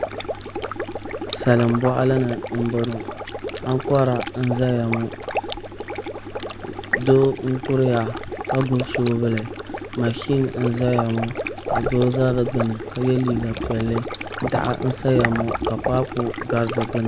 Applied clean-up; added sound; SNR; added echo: none; Stream; 6 dB; none.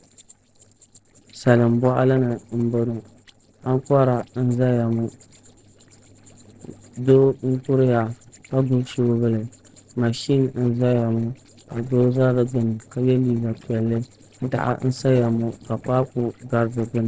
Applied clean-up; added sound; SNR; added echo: neural separator model SepFormer DNS4.